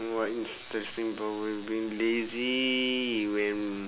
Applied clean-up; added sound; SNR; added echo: none; none; none; none.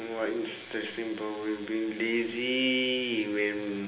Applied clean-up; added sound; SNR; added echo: none; none; none; reverberation time 0.8 s.